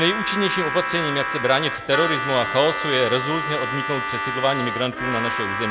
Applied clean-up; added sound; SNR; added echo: none; Harmonica; 3 dB; none.